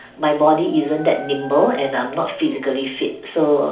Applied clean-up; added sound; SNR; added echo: none; Dog; 18 dB; reverberation time 0.4 s.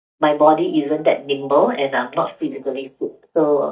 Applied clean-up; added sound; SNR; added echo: neural mask model DeepFilterNet 3.